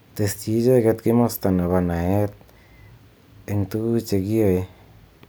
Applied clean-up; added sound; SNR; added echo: none; none; none; none.